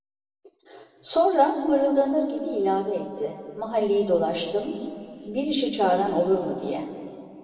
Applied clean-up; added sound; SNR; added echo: none; none; none; reverberation time 2.3 s.